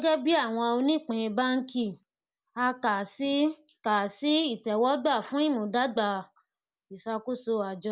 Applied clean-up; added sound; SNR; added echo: none; none; none; none.